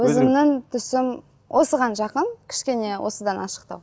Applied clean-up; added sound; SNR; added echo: none; none; none; none.